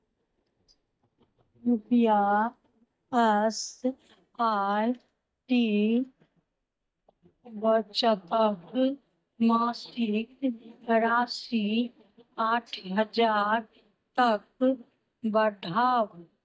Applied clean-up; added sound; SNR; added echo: neural mask model DeepFilterNet 3.